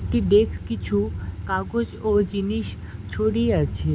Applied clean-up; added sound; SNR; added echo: none; none; none; none.